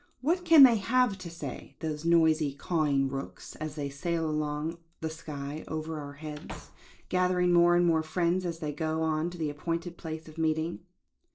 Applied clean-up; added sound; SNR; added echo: neural separator model SepFormer DNS4.